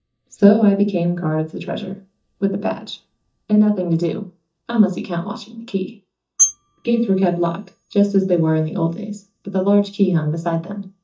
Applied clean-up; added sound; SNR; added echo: neural mask model DeepFilterNet 3.